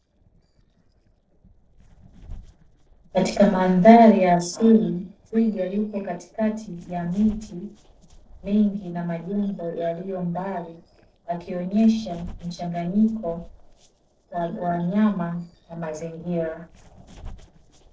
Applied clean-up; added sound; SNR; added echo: neural separator model SepFormer DNS4.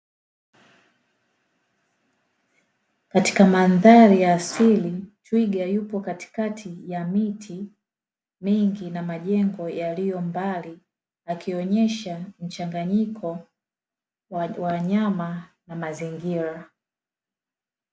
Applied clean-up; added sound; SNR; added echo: none; none; none; none.